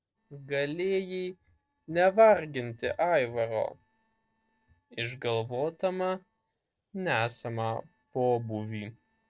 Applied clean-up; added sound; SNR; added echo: neural separator model SepFormer DNS4.